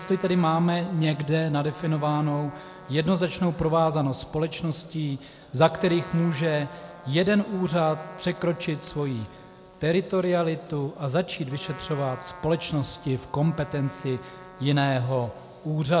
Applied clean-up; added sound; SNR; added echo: none; Trumpet; 20 dB; none.